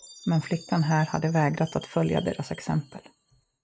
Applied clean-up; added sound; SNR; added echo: neural mask model RNNoise.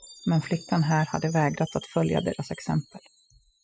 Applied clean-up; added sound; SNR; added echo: classical method spectral subtraction.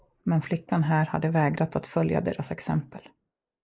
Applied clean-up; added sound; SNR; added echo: neural mask model Resemble Enhance denoiser.